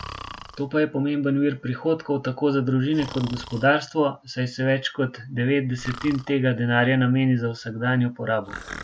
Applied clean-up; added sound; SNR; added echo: none; Breathing; 19 dB; none.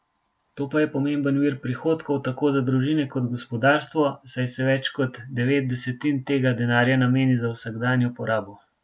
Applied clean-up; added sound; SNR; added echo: none; none; none; none.